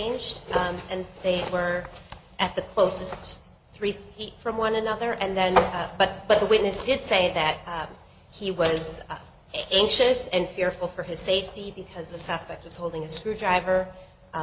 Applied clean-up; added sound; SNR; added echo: none; none; none; none.